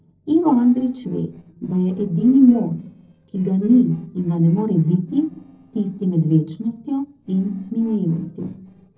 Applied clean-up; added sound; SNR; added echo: neural separator model SepFormer DNS4.